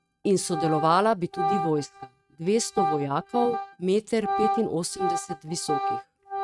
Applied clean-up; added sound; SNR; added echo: neural mask model RNNoise.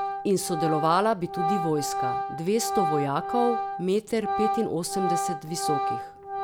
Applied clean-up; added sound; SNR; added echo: none; Organ; 2 dB; none.